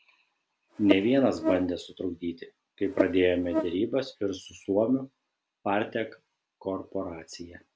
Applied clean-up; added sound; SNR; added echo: none; Buzz; 3 dB; none.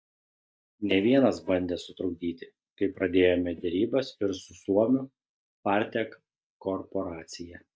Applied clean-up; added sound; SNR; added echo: neural mask model DeepFilterNet 3.